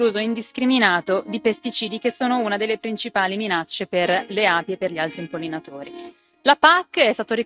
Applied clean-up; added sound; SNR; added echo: neural mask model RNNoise.